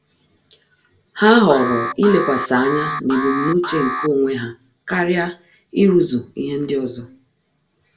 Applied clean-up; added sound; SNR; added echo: none; Alarm; 7 dB; reverberation time 0.2 s.